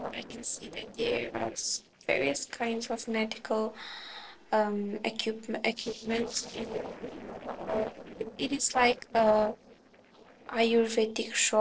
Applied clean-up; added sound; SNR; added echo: neural separator model SepFormer DNS4.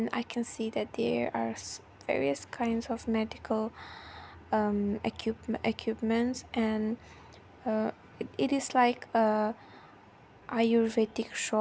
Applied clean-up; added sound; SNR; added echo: none; none; none; none.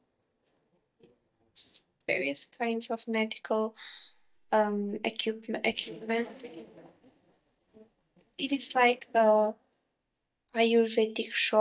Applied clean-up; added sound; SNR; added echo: neural mask model DeepFilterNet 3.